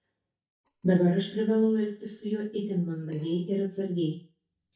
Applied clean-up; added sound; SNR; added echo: neural mask model DeepFilterNet 3.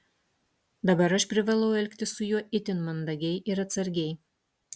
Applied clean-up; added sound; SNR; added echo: none; none; none; none.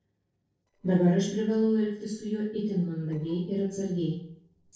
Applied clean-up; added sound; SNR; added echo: neural separator model SepFormer DNS4.